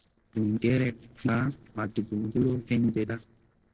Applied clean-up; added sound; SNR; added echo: neural separator model SepFormer DNS4.